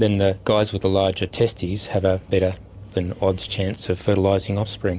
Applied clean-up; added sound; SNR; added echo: none; none; none; none.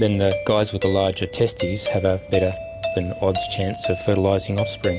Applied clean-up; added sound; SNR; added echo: none; Doorbell; 8 dB; none.